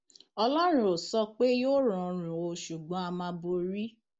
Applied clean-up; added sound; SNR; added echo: none; none; none; none.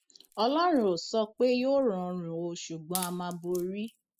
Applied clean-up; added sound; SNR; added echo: classical method spectral subtraction.